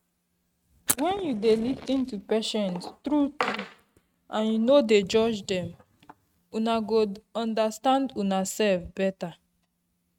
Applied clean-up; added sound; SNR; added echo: neural mask model RNNoise.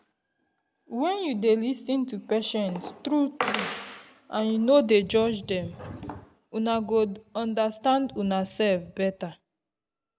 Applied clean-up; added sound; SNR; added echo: none; none; none; none.